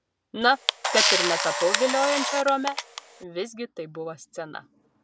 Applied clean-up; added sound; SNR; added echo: none; Camera; -1 dB; none.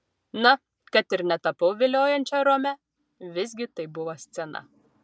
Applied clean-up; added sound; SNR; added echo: none; none; none; none.